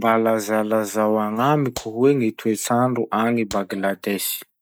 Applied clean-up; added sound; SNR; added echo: neural mask model DeepFilterNet 3.